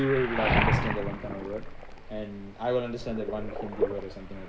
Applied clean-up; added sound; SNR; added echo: none; Waves, surf; -1 dB; none.